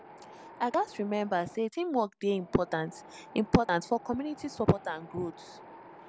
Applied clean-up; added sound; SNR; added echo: none; Wind; 20 dB; none.